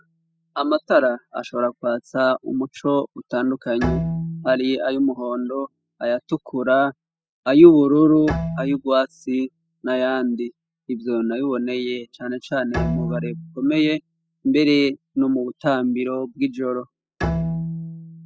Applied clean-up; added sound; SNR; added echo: classical method spectral subtraction.